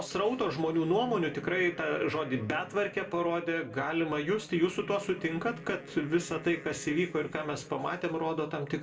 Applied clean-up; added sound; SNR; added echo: neural separator model SepFormer DNS4.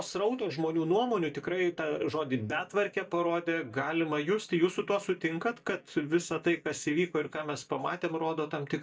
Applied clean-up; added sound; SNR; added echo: neural mask model DeepFilterNet 3.